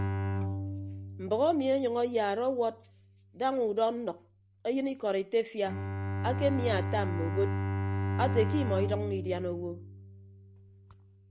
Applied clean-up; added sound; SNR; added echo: none; Bowed string instrument; 3 dB; none.